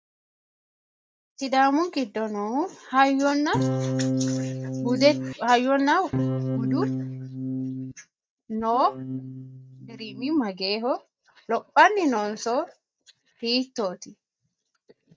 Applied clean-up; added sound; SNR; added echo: neural mask model DeepFilterNet 3.